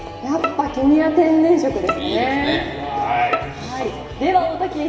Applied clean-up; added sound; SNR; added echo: none; Bowed string instrument; 12 dB; reverberation time 1.8 s.